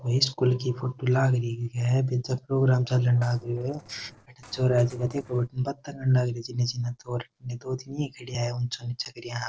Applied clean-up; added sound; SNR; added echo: neural separator model SepFormer DNS4.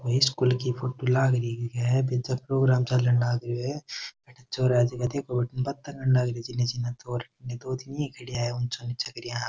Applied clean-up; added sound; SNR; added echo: none; none; none; none.